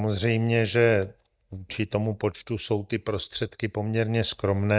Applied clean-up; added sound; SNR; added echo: neural mask model DeepFilterNet 3.